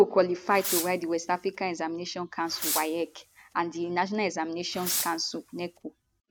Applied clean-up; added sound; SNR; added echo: none; Fireworks; 8 dB; none.